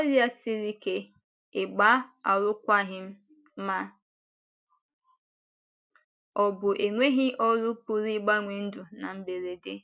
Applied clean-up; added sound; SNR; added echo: none; none; none; none.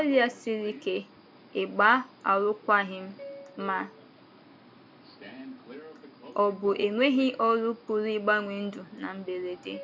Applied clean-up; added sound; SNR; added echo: none; Subway, metro, underground; 19 dB; none.